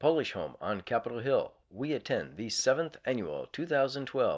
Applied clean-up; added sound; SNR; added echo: neural mask model DeepFilterNet 3.